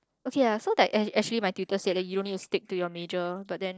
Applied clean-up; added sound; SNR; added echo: neural separator model SepFormer DNS4.